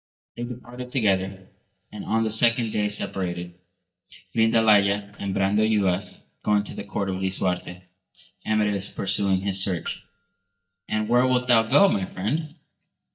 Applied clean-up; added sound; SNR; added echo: neural mask model DeepFilterNet 3.